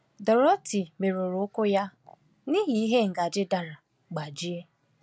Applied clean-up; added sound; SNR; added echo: none; none; none; none.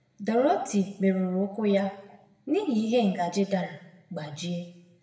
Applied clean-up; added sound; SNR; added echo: none; none; none; reverberation time 0.8 s.